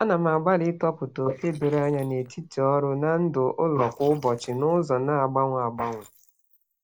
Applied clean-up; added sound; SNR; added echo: neural mask model Resemble Enhance denoiser.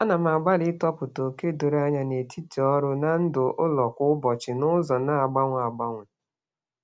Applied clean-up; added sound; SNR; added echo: none; none; none; none.